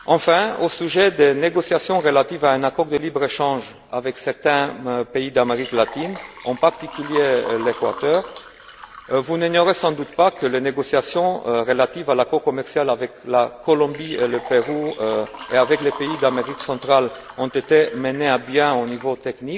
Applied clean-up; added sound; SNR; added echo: none; Water / Liquid; 15 dB; none.